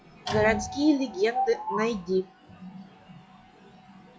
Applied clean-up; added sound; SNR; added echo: classical method log-MMSE.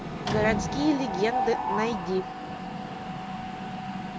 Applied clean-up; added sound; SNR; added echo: none; Mechanisms; 1 dB; none.